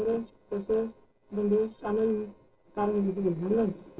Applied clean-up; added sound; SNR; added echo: neural separator model SepFormer DNS4.